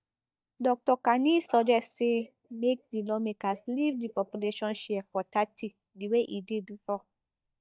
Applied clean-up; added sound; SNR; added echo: neural mask model DeepFilterNet 3.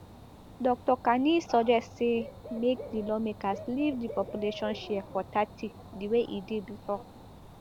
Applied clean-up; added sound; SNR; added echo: none; Bird / Dog; 15 dB; none.